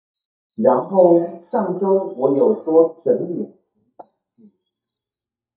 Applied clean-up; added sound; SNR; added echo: neural mask model DeepFilterNet 3.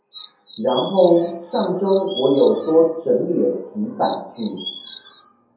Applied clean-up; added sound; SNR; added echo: none; Chirp, tweet; 16 dB; reverberation time 0.7 s.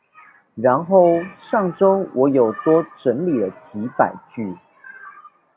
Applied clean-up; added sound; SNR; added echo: none; none; none; none.